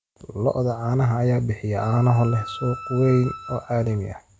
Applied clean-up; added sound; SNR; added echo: none; Wind instrument, woodwind instrument; 14 dB; none.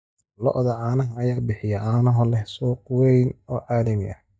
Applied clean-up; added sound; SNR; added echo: neural mask model DeepFilterNet 3.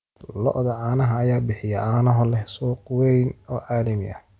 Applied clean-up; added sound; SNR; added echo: none; none; none; none.